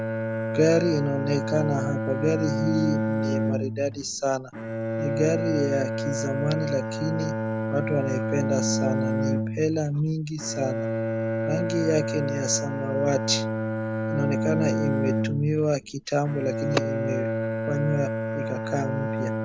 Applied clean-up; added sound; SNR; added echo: none; Bowed string instrument; 0 dB; none.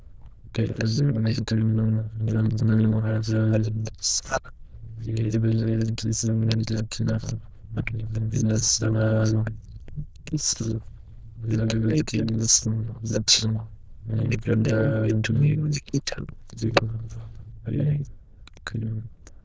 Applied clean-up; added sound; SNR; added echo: neural diffusion model UNIVERSE++.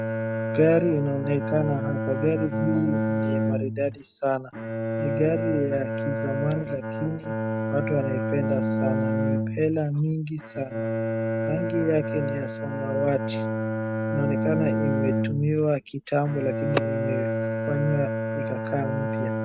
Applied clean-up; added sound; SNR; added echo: neural mask model RNNoise.